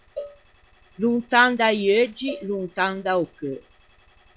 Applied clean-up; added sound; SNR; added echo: classical method log-MMSE.